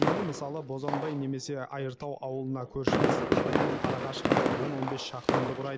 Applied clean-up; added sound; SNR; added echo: none; Fireworks; -4 dB; none.